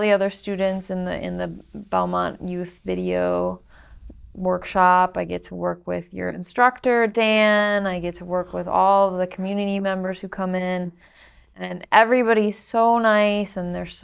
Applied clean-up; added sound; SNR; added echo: neural mask model DeepFilterNet 3.